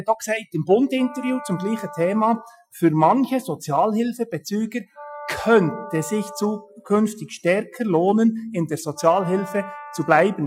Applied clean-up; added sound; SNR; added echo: classical method Wiener filter.